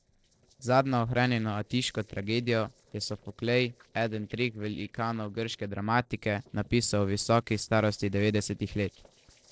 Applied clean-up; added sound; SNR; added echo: neural separator model SepFormer DNS4.